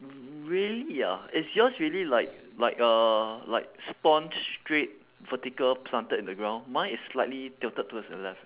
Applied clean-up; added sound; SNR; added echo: none; none; none; none.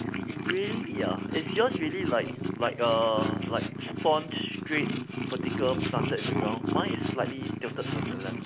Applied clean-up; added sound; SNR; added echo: none; Purr; 1 dB; none.